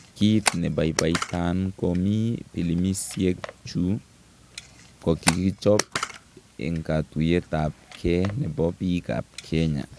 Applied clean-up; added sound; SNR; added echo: none; Camera; 10 dB; none.